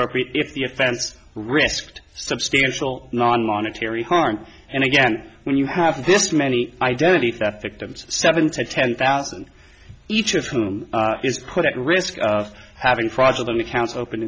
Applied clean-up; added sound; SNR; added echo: none; none; none; none.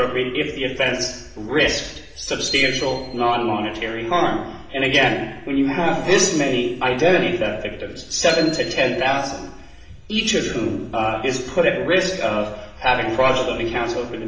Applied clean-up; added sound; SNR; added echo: none; Bicycle bell; 17 dB; reverberation time 0.9 s.